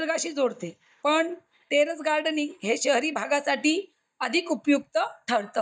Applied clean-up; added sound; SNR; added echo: neural mask model DeepFilterNet 3.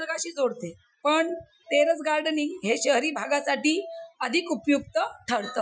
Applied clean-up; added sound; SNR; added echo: classical method Wiener filter.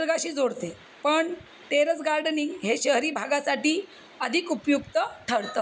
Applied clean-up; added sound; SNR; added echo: none; none; none; none.